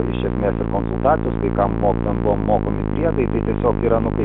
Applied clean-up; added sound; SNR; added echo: none; Musical instrument; 0 dB; none.